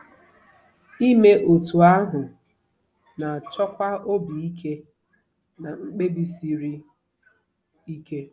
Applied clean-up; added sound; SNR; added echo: none; none; none; none.